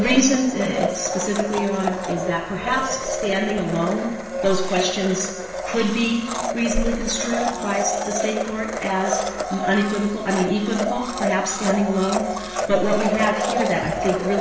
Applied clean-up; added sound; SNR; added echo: none; Domestic sounds, home sounds; 4 dB; reverberation time 1.0 s.